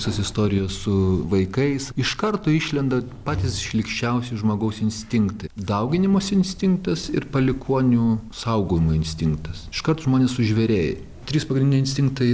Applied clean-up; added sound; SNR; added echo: none; none; none; none.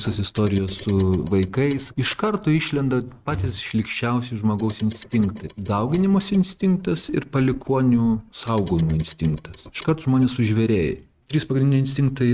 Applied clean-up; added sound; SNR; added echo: neural mask model RNNoise.